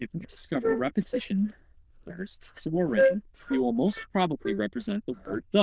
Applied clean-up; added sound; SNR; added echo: neural diffusion model UNIVERSE++.